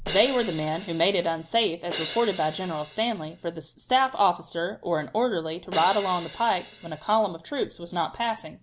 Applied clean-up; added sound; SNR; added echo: none; Crash cymbal; 12 dB; none.